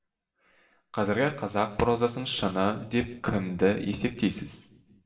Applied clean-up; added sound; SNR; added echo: none; none; none; reverberation time 1.0 s.